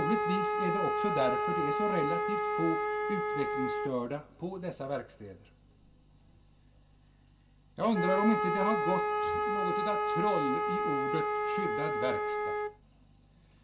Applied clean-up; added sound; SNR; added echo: none; Wind instrument, woodwind instrument; -2 dB; reverberation time 0.2 s.